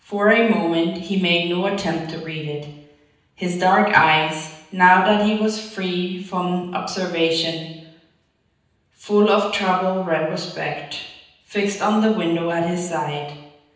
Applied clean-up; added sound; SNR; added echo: none; none; none; reverberation time 0.9 s.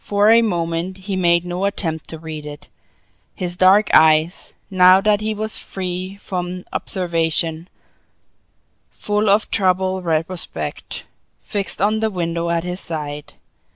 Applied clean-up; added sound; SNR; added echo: none; none; none; none.